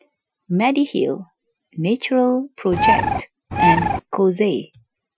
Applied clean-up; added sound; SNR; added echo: classical method Wiener filter.